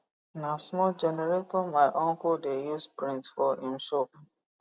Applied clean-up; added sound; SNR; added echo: none; none; none; none.